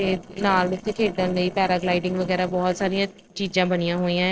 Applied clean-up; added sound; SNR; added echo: neural separator model SepFormer DNS4.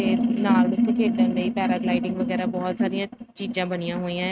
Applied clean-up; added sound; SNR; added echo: neural mask model RNNoise.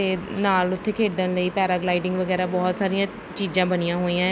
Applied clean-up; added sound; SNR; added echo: none; none; none; none.